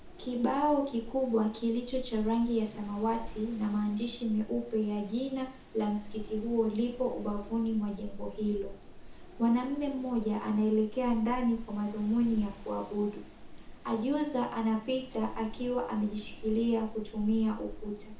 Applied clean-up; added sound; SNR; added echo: none; Wind; 13 dB; reverberation time 0.6 s.